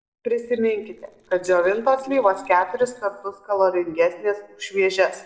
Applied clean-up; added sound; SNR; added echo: neural separator model SepFormer DNS4.